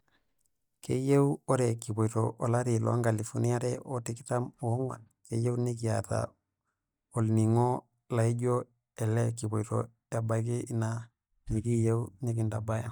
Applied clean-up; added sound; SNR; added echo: neural mask model DeepFilterNet 3.